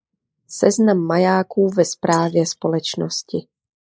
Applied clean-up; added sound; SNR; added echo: neural mask model Resemble Enhance denoiser.